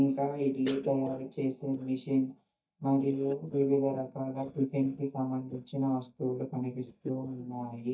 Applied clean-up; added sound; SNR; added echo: neural mask model DeepFilterNet 3.